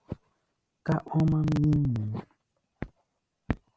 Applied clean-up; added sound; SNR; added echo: none; none; none; none.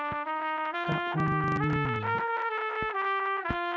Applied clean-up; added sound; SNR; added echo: none; Trumpet; -5 dB; none.